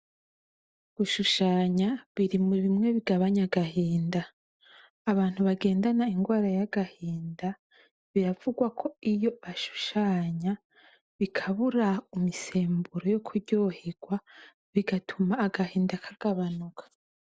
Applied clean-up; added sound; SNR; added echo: none; none; none; none.